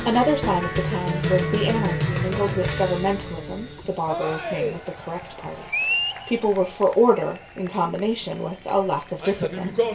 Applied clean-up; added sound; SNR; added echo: none; Cheering; 4 dB; reverberation time 0.2 s.